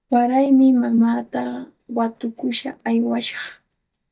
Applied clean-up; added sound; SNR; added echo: neural mask model DeepFilterNet 3.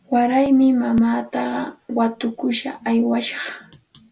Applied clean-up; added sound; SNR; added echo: none; none; none; none.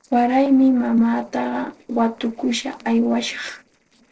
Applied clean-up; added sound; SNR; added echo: neural separator model SepFormer DNS4.